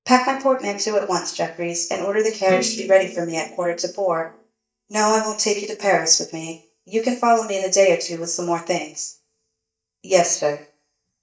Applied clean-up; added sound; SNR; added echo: neural mask model DeepFilterNet 3.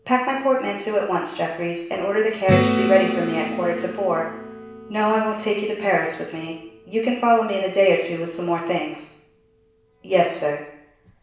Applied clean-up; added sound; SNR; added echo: none; Acoustic guitar / Strum; 9 dB; reverberation time 0.7 s.